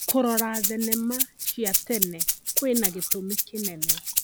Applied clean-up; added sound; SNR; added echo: none; Rattle (instrument); -2 dB; none.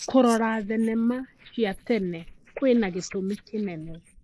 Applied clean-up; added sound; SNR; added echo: neural mask model Resemble Enhance denoiser.